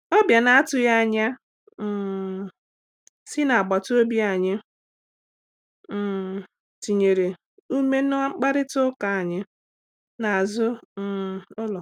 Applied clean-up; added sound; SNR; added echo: none; none; none; none.